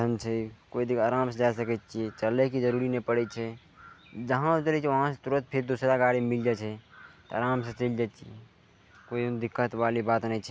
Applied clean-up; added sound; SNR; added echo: none; none; none; none.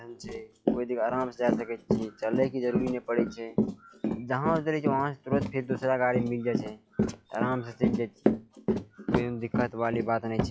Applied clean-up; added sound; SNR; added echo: classical method log-MMSE.